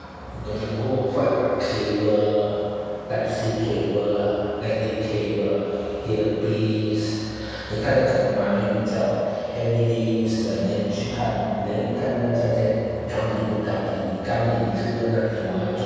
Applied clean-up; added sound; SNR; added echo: none; none; none; reverberation time 2.2 s.